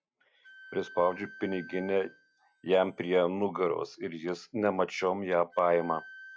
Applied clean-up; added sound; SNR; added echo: classical method log-MMSE.